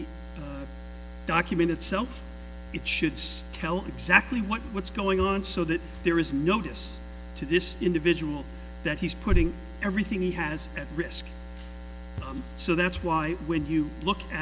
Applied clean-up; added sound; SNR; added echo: none; none; none; none.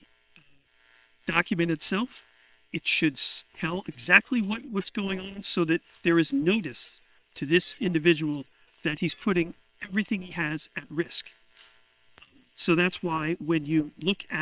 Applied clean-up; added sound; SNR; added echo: neural separator model SepFormer WHAM!.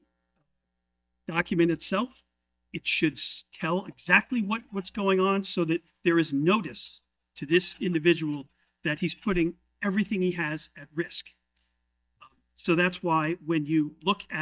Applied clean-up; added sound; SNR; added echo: neural mask model DeepFilterNet 3.